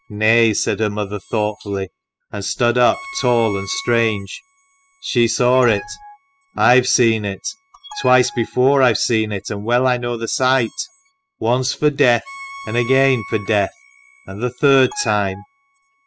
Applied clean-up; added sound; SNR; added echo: classical method spectral subtraction.